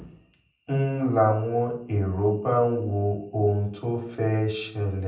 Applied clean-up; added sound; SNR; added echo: none; none; none; reverberation time 0.6 s.